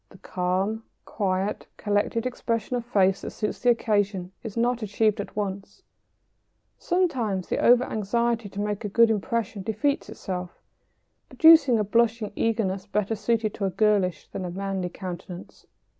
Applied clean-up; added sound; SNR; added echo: none; none; none; none.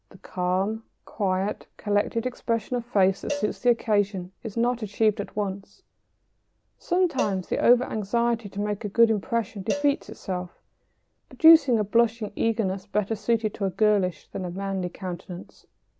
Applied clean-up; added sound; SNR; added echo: none; Cowbell; 14 dB; none.